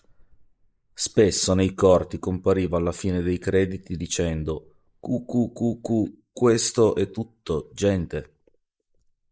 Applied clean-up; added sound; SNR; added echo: neural mask model Resemble Enhance denoiser.